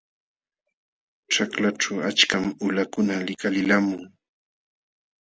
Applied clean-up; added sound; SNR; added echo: none; none; none; none.